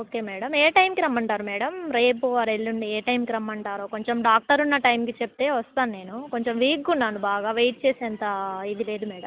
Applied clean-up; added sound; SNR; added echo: none; none; none; none.